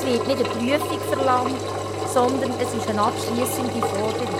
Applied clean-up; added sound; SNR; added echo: none; Engine; 1 dB; none.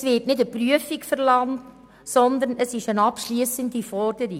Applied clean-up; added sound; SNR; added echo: none; none; none; none.